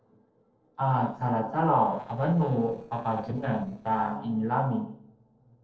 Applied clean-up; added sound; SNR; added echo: neural separator model SepFormer DNS4.